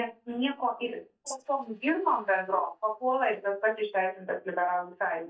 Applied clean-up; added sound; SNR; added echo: neural mask model DeepFilterNet 3.